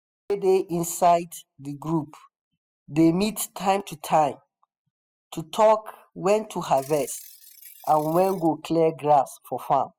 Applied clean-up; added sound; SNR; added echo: classical method spectral subtraction.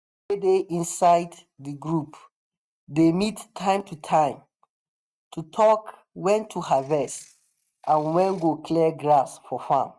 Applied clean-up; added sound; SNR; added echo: neural mask model RNNoise.